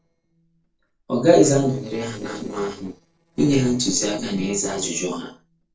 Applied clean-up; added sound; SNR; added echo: neural separator model SepFormer DNS4.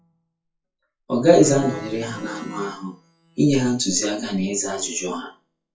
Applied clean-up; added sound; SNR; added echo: classical method WPE with log-MMSE.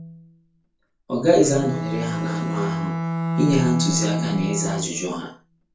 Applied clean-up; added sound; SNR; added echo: none; Bowed string instrument; 2 dB; reverberation time 0.3 s.